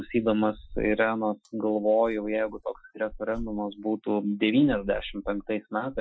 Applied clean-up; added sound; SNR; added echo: classical method Wiener filter.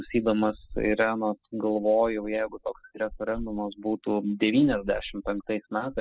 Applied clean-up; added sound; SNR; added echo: classical method spectral subtraction.